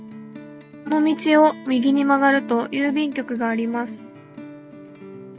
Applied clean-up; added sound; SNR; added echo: none; Guitar; 15 dB; none.